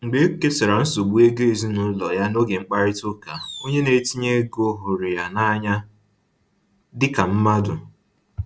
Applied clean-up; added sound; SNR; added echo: none; Fireworks; 19 dB; none.